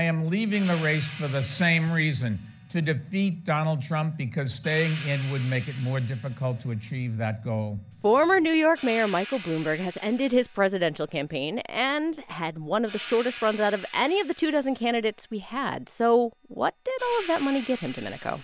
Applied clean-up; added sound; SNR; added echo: none; Hi-hat; 15 dB; none.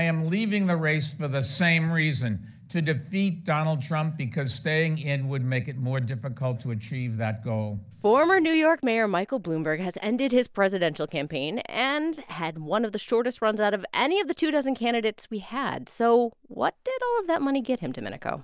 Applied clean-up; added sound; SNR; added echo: none; none; none; none.